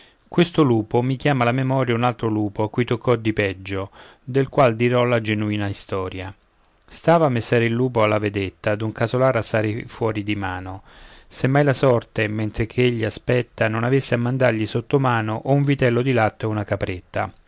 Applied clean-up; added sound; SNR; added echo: none; none; none; none.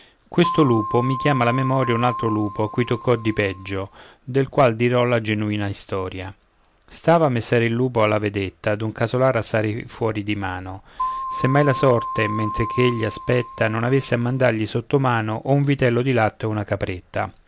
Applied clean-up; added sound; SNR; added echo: none; Keyboard (musical); 8 dB; none.